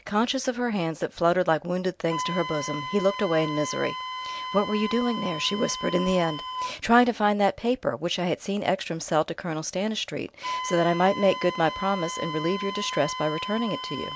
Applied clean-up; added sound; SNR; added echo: none; Wind instrument, woodwind instrument; 10 dB; none.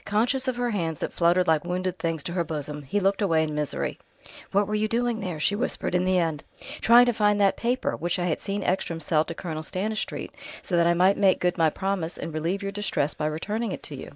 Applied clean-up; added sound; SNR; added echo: neural mask model Resemble Enhance denoiser.